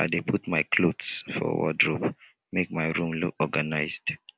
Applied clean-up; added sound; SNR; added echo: none; none; none; none.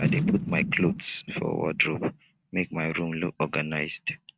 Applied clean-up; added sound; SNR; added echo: neural mask model RNNoise.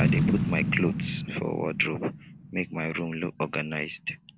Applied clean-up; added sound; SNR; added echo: none; Boom; 0 dB; none.